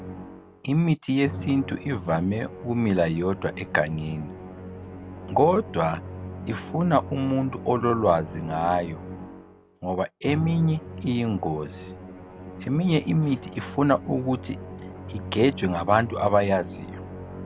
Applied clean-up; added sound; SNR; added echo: none; Musical instrument; 12 dB; none.